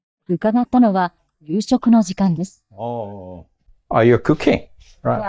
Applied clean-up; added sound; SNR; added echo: neural mask model DeepFilterNet 3.